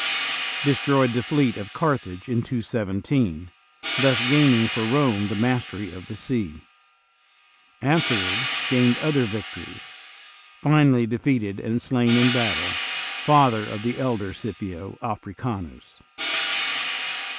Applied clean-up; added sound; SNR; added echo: none; Hi-hat; 4 dB; none.